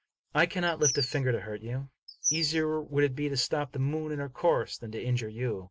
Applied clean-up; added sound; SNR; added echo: none; Bird vocalization, bird call, bird song; 2 dB; none.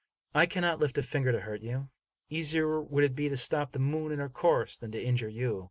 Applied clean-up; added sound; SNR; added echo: neural mask model RNNoise.